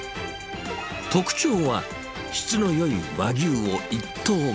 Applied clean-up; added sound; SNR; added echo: none; none; none; none.